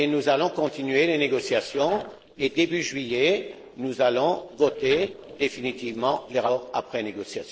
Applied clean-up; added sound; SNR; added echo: neural separator model SepFormer DNS4.